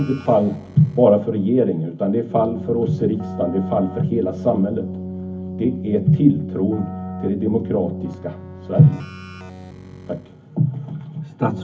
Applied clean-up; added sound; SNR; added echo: none; Keyboard (musical); 11 dB; reverberation time 0.3 s.